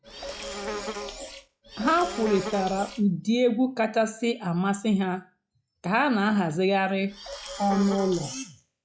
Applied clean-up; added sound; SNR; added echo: classical method log-MMSE.